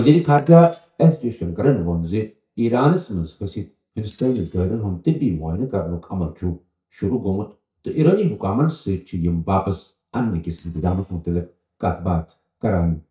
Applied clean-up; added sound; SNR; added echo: neural mask model DeepFilterNet 3.